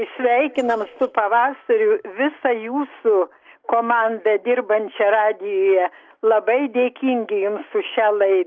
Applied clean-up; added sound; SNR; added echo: neural separator model SepFormer DNS4.